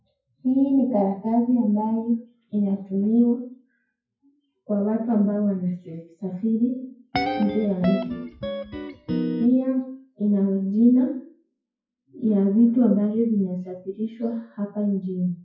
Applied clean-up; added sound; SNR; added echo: classical method WPE with log-MMSE.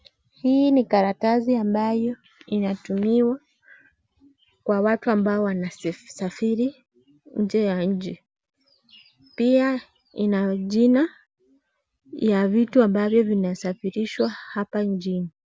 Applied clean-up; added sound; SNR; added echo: none; none; none; none.